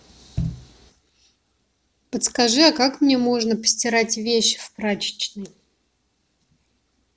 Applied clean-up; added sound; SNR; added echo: none; none; none; none.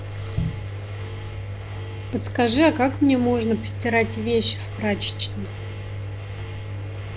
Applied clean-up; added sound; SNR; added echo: none; Engine; 7 dB; none.